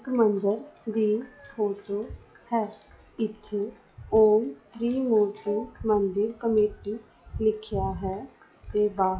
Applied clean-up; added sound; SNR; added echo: classical method log-MMSE.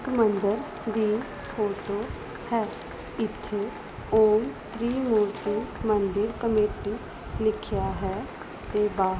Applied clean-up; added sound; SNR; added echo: none; Applause / Crowd / Cheering; 20 dB; none.